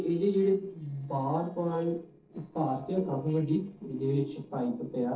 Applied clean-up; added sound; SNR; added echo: neural separator model SepFormer DNS4.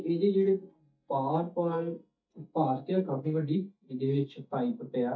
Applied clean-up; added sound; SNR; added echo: neural mask model DeepFilterNet 3.